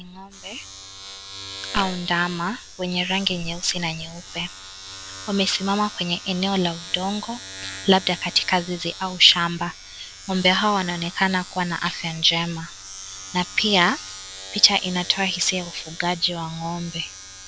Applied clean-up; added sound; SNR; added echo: none; Domestic sounds, home sounds; 13 dB; none.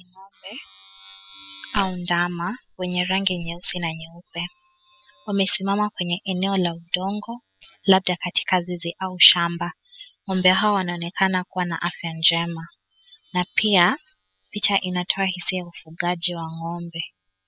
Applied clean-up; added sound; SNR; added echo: classical method spectral subtraction.